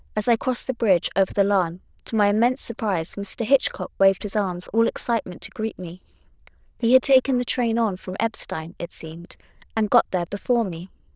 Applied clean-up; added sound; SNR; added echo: neural diffusion model UNIVERSE++.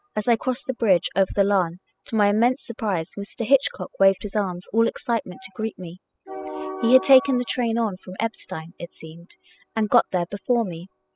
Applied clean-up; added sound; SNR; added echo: classical method spectral subtraction.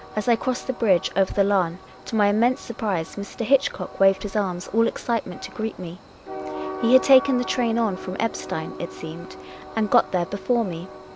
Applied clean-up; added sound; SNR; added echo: none; Train; 14 dB; none.